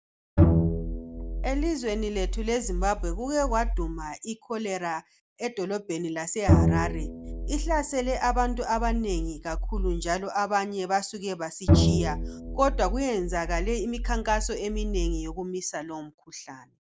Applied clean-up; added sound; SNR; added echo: none; Bowed string instrument; -3 dB; none.